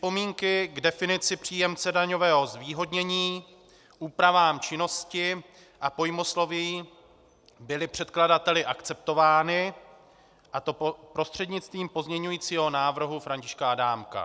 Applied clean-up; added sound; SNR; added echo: none; none; none; none.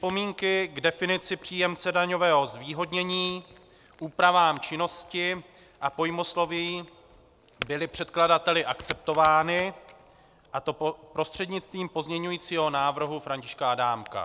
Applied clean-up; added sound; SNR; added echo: none; Crack / Crackle; 19 dB; none.